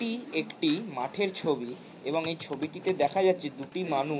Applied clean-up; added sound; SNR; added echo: none; Computer keyboard; 16 dB; reverberation time 0.4 s.